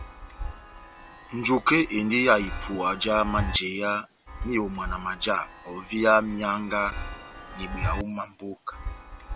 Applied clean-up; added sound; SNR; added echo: none; Chime; 9 dB; none.